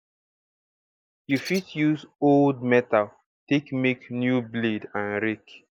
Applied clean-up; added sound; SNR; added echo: neural mask model Resemble Enhance denoiser.